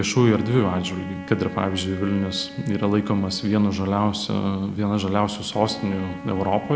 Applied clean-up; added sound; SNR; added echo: none; Wind instrument, woodwind instrument; 16 dB; none.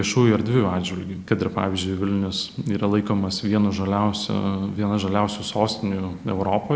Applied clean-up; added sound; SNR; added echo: none; none; none; none.